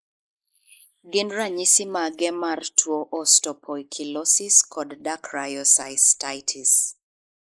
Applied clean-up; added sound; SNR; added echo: neural mask model Resemble Enhance denoiser.